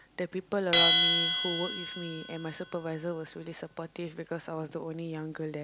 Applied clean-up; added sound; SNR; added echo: none; Bell; -4 dB; none.